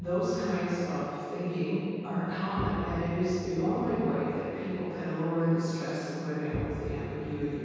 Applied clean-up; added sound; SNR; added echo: none; Drum; 12 dB; reverberation time 2.2 s.